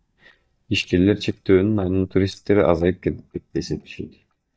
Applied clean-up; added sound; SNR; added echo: neural mask model DeepFilterNet 3.